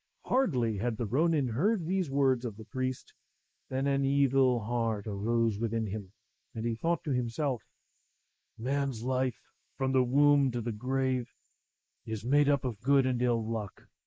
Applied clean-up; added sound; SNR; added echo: neural mask model Resemble Enhance denoiser.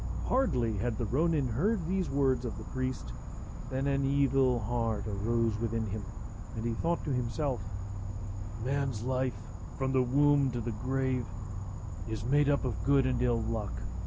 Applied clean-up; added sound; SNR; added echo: none; Insect; 5 dB; none.